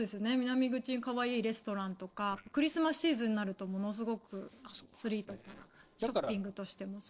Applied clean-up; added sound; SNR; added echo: neural separator model SepFormer DNS4.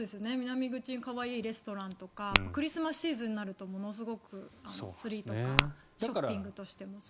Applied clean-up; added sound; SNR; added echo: none; Tap / Glass; 1 dB; none.